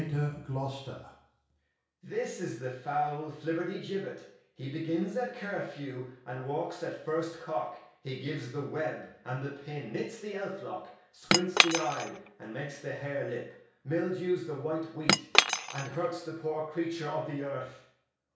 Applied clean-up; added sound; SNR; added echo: none; Cutlery, silverware / Chink, clink; -5 dB; reverberation time 0.6 s.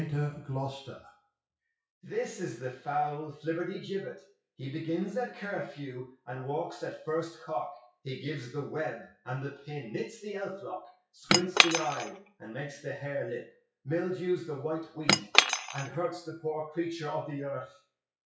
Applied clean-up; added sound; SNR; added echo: classical method WPE with log-MMSE.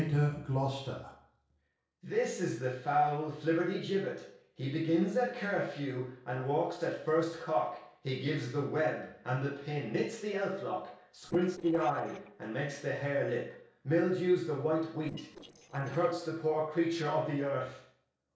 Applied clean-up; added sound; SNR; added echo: neural separator model SepFormer DNS4.